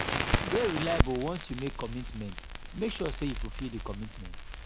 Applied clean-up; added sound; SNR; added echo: none; Crackle; -1 dB; none.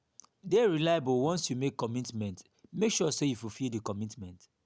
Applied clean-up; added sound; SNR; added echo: none; none; none; none.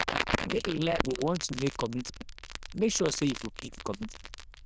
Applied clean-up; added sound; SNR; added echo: neural diffusion model UNIVERSE++.